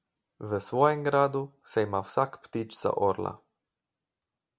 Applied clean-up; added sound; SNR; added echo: none; none; none; none.